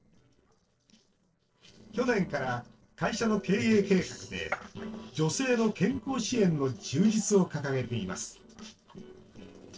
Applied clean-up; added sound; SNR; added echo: neural separator model SepFormer DNS4.